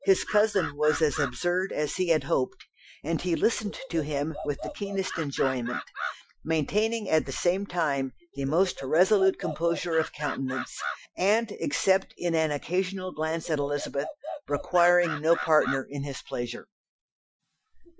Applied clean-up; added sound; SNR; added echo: classical method Wiener filter.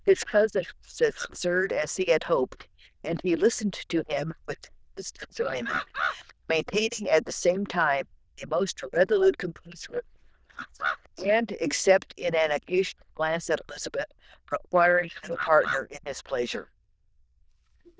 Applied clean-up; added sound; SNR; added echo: neural diffusion model UNIVERSE++.